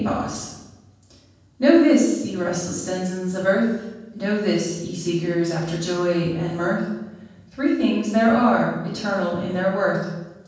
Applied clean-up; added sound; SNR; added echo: none; none; none; reverberation time 1.2 s.